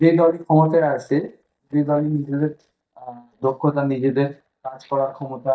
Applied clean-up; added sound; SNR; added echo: neural mask model DeepFilterNet 3.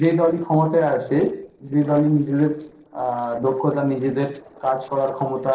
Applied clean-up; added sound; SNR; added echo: neural separator model SepFormer DNS4.